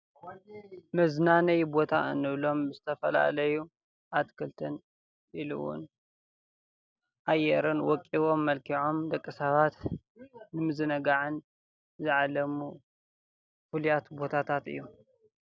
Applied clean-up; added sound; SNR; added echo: none; none; none; none.